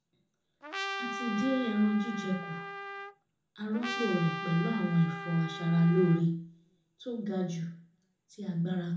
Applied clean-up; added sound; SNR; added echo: none; Trumpet; 8 dB; reverberation time 0.6 s.